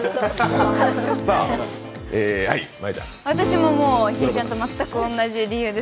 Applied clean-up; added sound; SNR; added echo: none; Acoustic guitar / Strum; 4 dB; none.